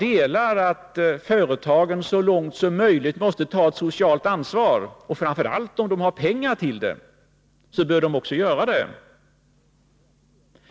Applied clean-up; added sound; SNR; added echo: none; none; none; none.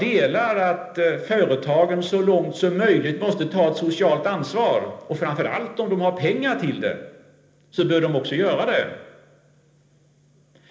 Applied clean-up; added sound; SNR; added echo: none; none; none; reverberation time 0.8 s.